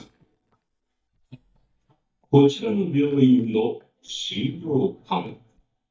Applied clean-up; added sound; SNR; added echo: neural mask model DeepFilterNet 3.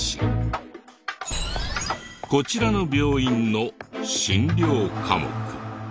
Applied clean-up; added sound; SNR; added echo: none; none; none; none.